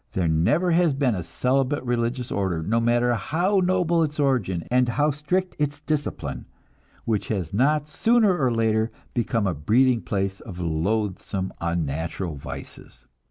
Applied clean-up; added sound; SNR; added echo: none; none; none; none.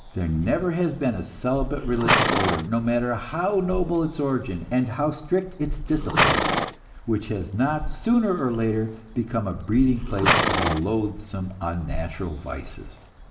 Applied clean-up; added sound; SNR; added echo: none; Livestock, farm animals, working animals; 3 dB; reverberation time 1.0 s.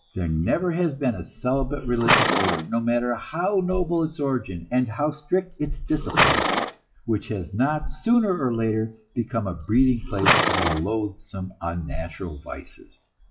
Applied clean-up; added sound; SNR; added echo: classical method WPE with log-MMSE.